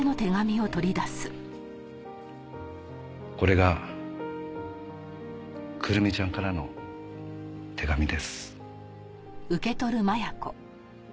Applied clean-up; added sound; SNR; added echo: none; none; none; none.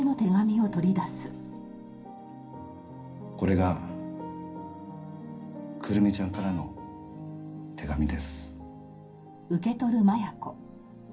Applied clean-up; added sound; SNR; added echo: none; Cupboard open or close; 19 dB; reverberation time 0.3 s.